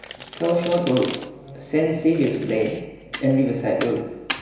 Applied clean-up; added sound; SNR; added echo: none; Domestic sounds, home sounds; 12 dB; reverberation time 1.0 s.